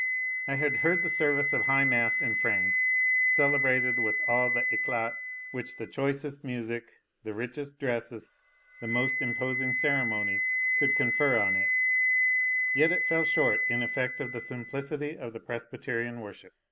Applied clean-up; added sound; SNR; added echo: none; Wind instrument, woodwind instrument; -4 dB; none.